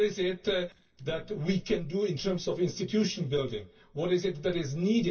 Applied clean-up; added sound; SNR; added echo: neural separator model SepFormer DNS4.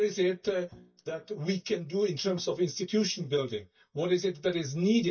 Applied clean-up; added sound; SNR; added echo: neural mask model DeepFilterNet 3.